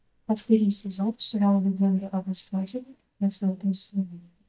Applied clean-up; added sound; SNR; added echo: neural mask model DeepFilterNet 3.